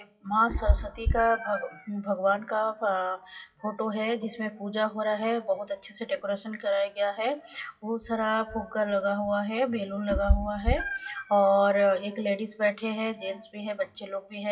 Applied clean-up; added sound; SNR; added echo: classical method WPE with log-MMSE.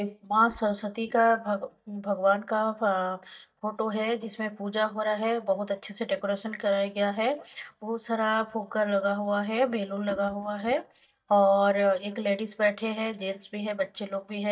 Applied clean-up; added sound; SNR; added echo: neural mask model DeepFilterNet 3.